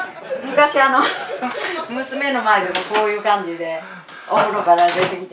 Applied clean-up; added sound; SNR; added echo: none; none; none; none.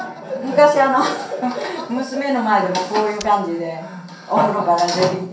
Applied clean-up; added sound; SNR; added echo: none; Shatter; 18 dB; reverberation time 0.6 s.